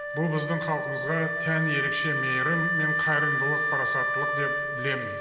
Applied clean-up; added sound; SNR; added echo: none; Wind instrument, woodwind instrument; -2 dB; reverberation time 2.0 s.